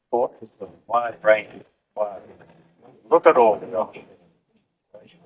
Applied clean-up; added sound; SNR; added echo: neural mask model DeepFilterNet 3.